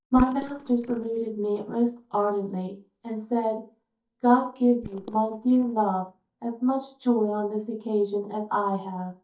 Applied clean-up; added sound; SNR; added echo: neural mask model DeepFilterNet 3.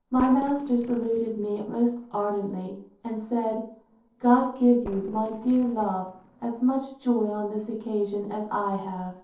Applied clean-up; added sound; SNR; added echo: neural separator model SepFormer DNS4.